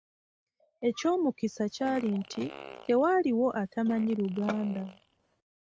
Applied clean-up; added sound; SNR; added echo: neural mask model RNNoise.